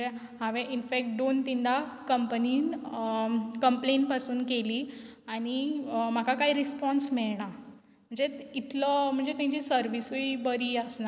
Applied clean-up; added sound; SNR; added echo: none; none; none; none.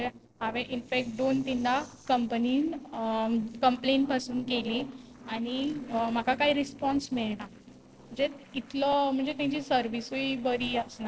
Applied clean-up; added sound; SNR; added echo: neural separator model SepFormer DNS4.